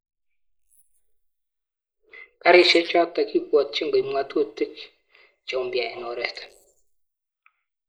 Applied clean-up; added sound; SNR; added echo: neural mask model Resemble Enhance denoiser.